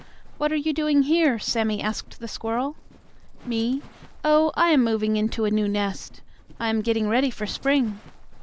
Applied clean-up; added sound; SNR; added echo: none; Livestock, farm animals, working animals; 18 dB; none.